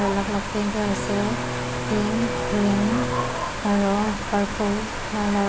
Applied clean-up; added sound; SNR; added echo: none; Bowed string instrument; 9 dB; none.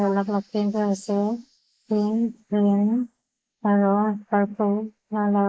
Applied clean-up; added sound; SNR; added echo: neural mask model Resemble Enhance denoiser.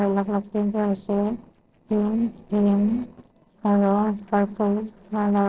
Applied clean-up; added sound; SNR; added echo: neural separator model SepFormer DNS4.